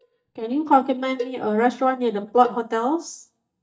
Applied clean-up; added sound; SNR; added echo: neural mask model DeepFilterNet 3.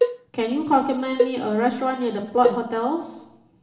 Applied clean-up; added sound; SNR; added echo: none; Cowbell; 4 dB; reverberation time 0.9 s.